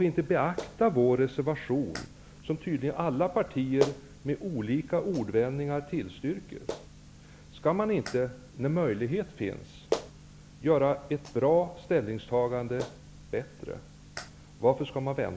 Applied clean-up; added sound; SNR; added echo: none; Clapping; 14 dB; none.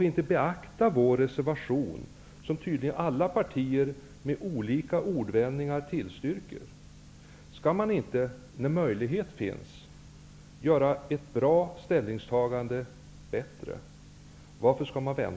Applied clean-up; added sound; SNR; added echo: none; none; none; none.